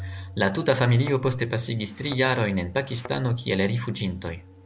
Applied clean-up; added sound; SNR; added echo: none; Thump, thud + Organ; 18 dB; none.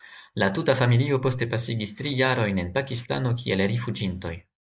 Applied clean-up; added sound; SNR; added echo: neural mask model Resemble Enhance denoiser.